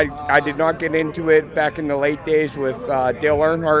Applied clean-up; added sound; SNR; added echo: none; none; none; none.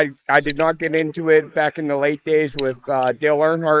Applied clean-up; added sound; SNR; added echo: neural mask model Resemble Enhance denoiser.